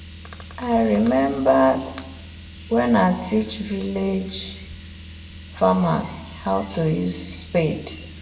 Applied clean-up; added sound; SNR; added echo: none; Car; 16 dB; reverberation time 0.8 s.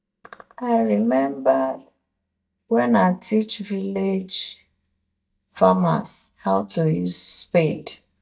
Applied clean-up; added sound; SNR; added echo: neural mask model DeepFilterNet 3.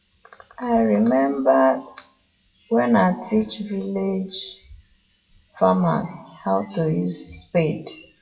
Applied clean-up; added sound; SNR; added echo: classical method WPE with log-MMSE.